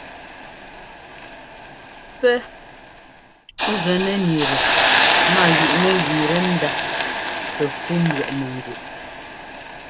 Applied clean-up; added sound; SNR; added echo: none; Hiss; -1 dB; none.